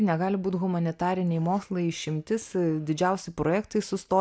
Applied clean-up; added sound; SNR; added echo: none; none; none; none.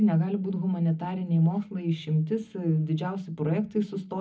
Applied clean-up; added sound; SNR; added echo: none; none; none; reverberation time 0.4 s.